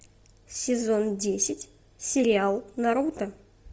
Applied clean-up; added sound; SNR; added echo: none; none; none; none.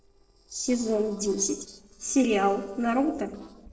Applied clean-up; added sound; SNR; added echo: neural separator model SepFormer DNS4.